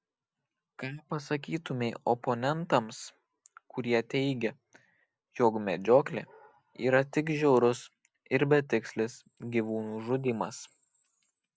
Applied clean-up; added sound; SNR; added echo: none; none; none; none.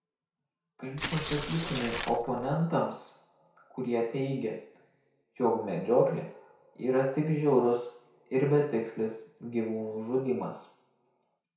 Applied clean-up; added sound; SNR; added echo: none; Tearing; 4 dB; reverberation time 0.6 s.